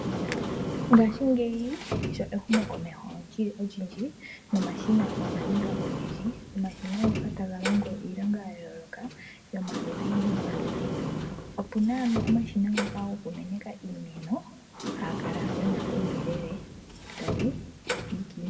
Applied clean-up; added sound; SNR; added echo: none; Sliding door; 4 dB; reverberation time 1.0 s.